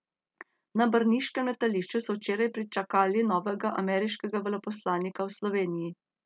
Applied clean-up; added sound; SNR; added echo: none; none; none; none.